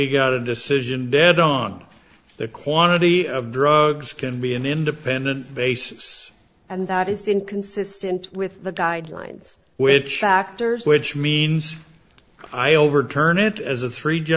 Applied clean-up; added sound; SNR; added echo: neural separator model SepFormer DNS4.